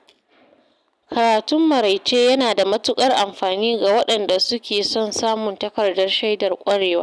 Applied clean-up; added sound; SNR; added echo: none; none; none; none.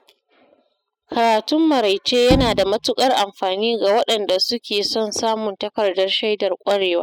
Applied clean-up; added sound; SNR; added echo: classical method spectral subtraction.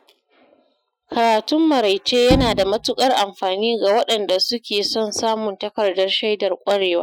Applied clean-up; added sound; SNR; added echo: classical method Wiener filter.